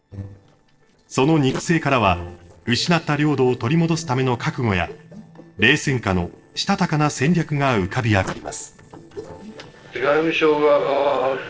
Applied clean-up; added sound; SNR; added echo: neural separator model SepFormer DNS4.